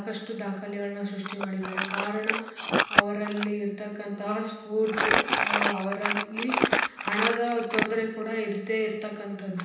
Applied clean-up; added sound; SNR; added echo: none; Crumpling, crinkling; -1 dB; reverberation time 0.9 s.